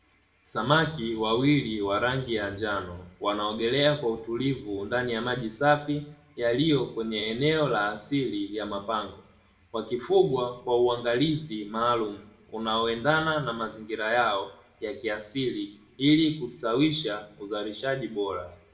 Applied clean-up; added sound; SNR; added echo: none; none; none; reverberation time 0.4 s.